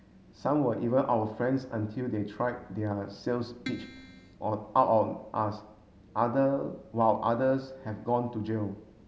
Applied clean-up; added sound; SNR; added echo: none; Keyboard (musical); 14 dB; none.